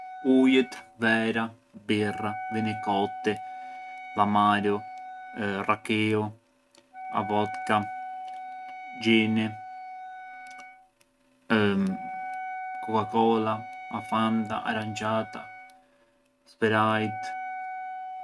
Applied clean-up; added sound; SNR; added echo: none; Wind instrument, woodwind instrument; 11 dB; none.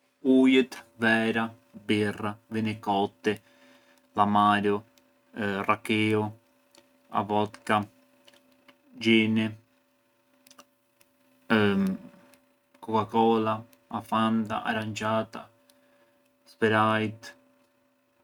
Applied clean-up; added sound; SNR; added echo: none; none; none; none.